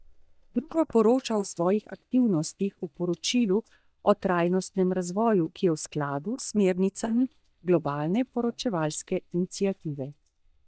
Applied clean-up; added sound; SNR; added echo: neural mask model DeepFilterNet 3.